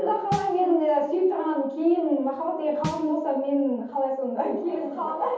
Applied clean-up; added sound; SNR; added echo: none; Snare drum; 13 dB; reverberation time 0.7 s.